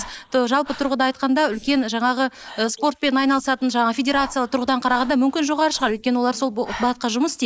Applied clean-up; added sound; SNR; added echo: neural mask model Resemble Enhance denoiser.